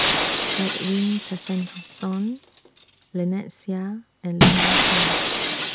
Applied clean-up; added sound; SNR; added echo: none; Shatter; -4 dB; none.